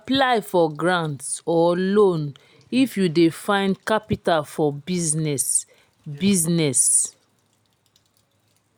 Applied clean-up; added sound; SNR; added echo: none; none; none; none.